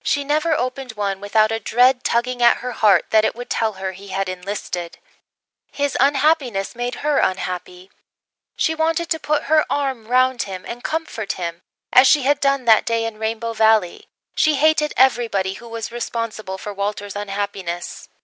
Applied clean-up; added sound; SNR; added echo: none; none; none; none.